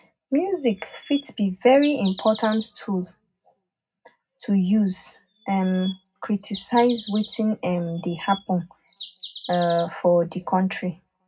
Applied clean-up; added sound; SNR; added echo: none; Bird vocalization, bird call, bird song; 18 dB; reverberation time 0.3 s.